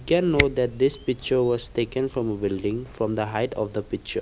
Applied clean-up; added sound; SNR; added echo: none; Camera; 11 dB; none.